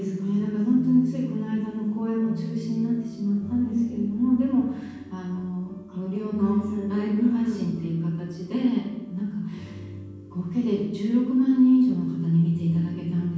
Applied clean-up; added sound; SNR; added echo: none; none; none; reverberation time 1.2 s.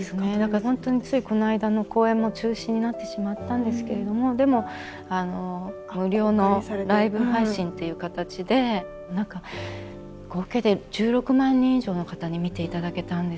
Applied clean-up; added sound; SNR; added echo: none; none; none; none.